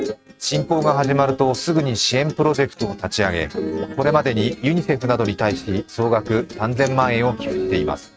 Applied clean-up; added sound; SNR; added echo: neural mask model RNNoise.